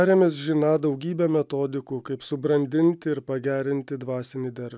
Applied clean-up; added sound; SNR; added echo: none; none; none; none.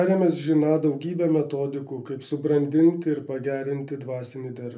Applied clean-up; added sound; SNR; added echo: none; none; none; reverberation time 0.3 s.